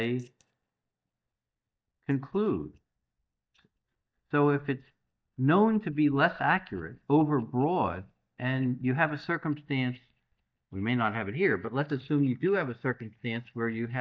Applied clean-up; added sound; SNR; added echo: neural mask model DeepFilterNet 3.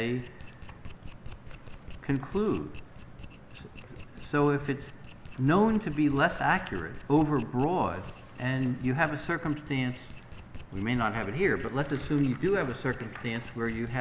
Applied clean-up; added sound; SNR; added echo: none; Domestic sounds, home sounds; 14 dB; none.